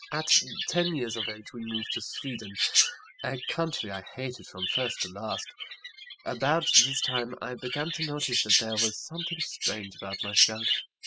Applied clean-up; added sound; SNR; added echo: classical method spectral subtraction.